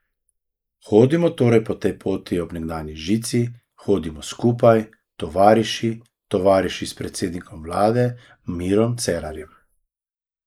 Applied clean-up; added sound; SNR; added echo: neural mask model Resemble Enhance denoiser.